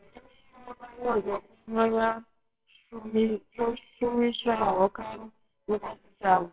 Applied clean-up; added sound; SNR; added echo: neural separator model SepFormer WHAMR!.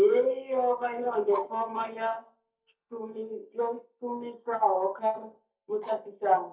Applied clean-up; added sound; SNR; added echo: neural mask model DeepFilterNet 3.